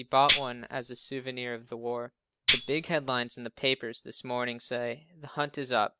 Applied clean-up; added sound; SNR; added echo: none; Tambourine; -1 dB; none.